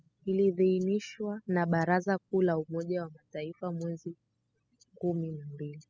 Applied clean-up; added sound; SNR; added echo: classical method spectral subtraction.